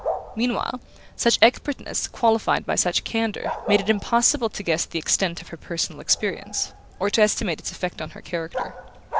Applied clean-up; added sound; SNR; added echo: none; Bark; 11 dB; none.